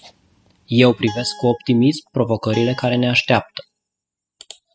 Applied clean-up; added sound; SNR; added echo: classical method spectral subtraction.